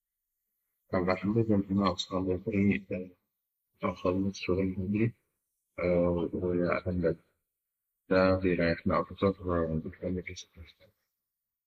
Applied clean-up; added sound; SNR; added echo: neural mask model Resemble Enhance denoiser.